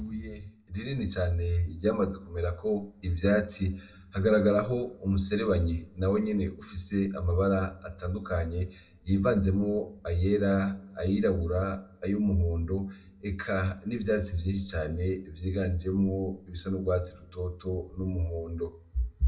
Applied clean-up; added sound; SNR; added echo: none; none; none; reverberation time 0.3 s.